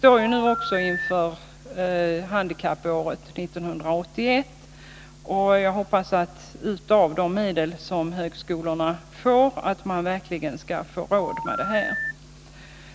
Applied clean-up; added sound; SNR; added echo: none; Telephone; 5 dB; none.